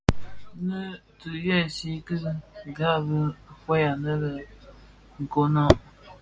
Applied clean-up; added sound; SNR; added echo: none; none; none; none.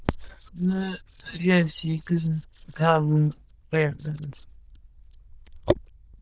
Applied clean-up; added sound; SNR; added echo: neural diffusion model UNIVERSE++.